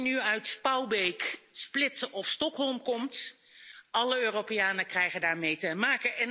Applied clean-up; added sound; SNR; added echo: none; none; none; none.